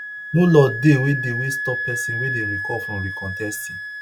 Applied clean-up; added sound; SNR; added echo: none; Wind instrument, woodwind instrument; 6 dB; none.